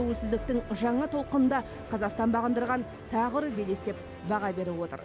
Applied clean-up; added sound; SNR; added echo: none; none; none; none.